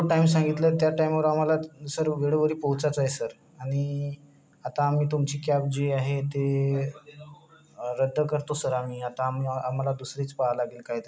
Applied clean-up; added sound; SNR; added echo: none; none; none; none.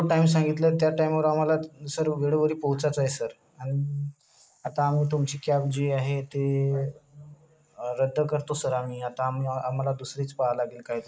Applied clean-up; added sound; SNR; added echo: neural mask model Resemble Enhance denoiser.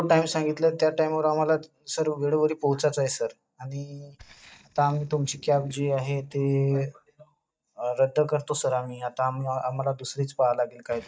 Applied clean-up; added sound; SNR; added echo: neural mask model DeepFilterNet 3.